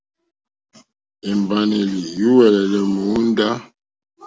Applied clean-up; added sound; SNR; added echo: none; none; none; none.